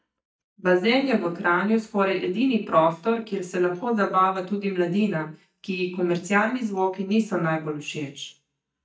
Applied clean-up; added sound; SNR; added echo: neural mask model DeepFilterNet 3.